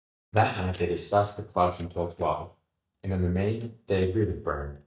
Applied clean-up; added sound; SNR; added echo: neural mask model DeepFilterNet 3.